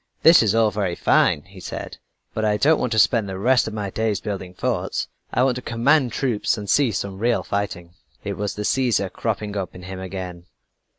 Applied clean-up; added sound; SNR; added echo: none; none; none; none.